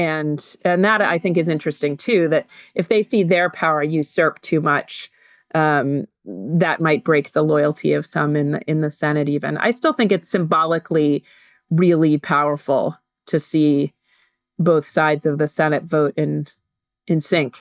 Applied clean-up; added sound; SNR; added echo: neural mask model DeepFilterNet 3.